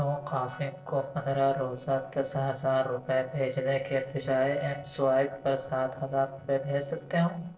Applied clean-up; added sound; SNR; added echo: neural separator model SepFormer DNS4.